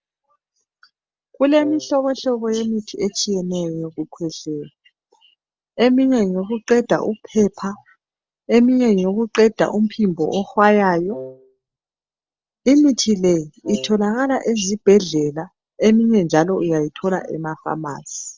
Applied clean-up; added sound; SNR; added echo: neural separator model SepFormer DNS4.